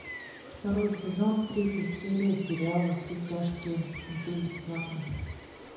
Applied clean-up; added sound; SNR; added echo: none; Gull, seagull; 14 dB; reverberation time 1.0 s.